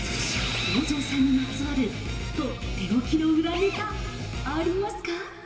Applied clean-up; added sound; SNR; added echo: none; Drill; 18 dB; reverberation time 2.3 s.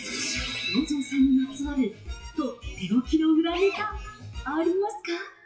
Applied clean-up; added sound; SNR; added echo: classical method WPE with log-MMSE.